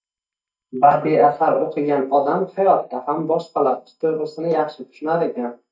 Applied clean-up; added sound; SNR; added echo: neural mask model DeepFilterNet 3.